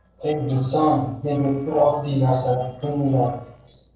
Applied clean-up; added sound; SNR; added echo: neural separator model SepFormer DNS4.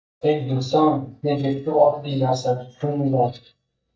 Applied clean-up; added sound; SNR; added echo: neural mask model DeepFilterNet 3.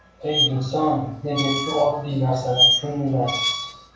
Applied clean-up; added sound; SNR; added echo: none; Squeak; 1 dB; reverberation time 0.6 s.